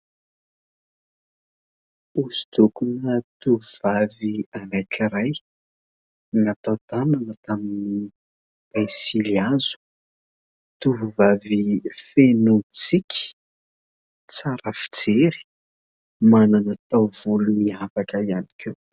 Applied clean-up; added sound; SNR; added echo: none; none; none; none.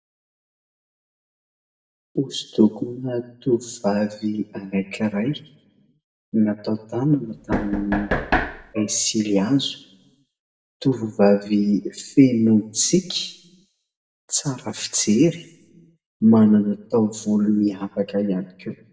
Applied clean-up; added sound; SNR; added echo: none; Knock; 3 dB; reverberation time 0.6 s.